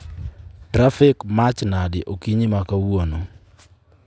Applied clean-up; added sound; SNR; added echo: none; none; none; none.